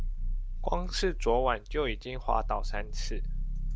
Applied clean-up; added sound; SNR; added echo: none; Growling; -1 dB; none.